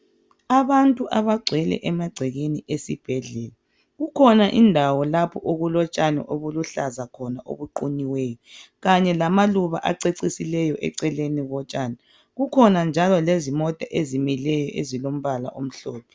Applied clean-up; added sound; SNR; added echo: none; none; none; none.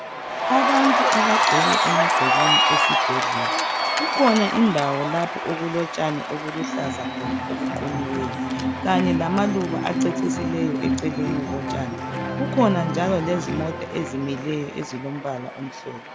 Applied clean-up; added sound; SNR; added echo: none; Cheering; -2 dB; none.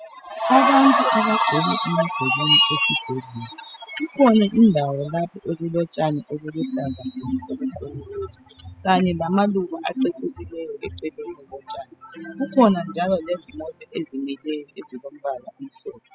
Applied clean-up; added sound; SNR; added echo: classical method spectral subtraction.